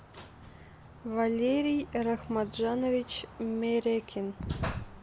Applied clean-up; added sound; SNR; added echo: none; Car passing by; 19 dB; none.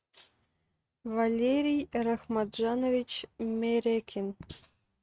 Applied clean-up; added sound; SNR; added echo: neural mask model RNNoise.